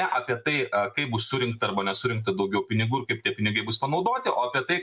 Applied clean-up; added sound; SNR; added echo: none; none; none; none.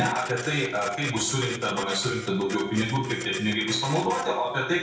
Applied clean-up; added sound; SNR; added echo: none; Printer; 12 dB; reverberation time 0.5 s.